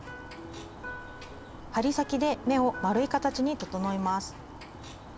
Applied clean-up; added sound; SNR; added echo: none; Bird; 13 dB; none.